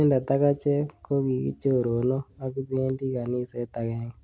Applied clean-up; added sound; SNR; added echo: none; none; none; none.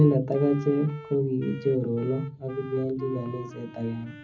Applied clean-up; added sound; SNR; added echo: none; Wind instrument, woodwind instrument; 16 dB; reverberation time 0.4 s.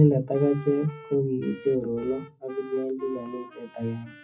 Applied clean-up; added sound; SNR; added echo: classical method WPE with log-MMSE.